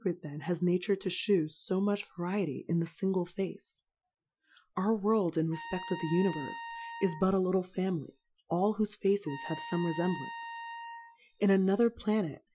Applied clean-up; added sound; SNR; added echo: classical method Wiener filter.